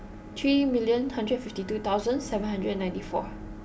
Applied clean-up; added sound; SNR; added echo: none; Bowed string instrument; 18 dB; none.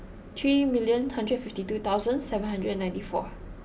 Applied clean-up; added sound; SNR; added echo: none; none; none; none.